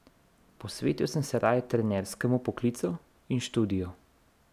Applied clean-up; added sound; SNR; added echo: none; none; none; none.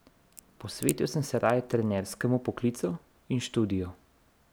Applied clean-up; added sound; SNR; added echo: none; Crack; 14 dB; none.